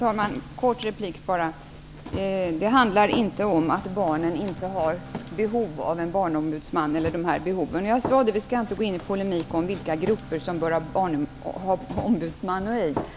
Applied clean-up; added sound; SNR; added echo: none; Run + Bowed string instrument; 14 dB; none.